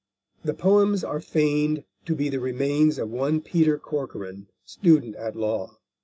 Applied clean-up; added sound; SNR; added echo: none; none; none; none.